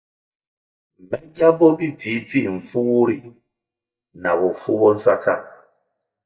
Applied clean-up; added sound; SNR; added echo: neural mask model DeepFilterNet 3.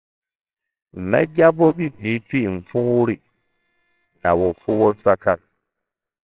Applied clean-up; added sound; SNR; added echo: neural separator model SepFormer WHAMR!.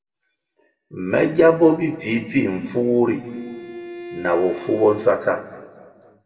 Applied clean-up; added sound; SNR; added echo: none; Bowed string instrument; 14 dB; reverberation time 1.6 s.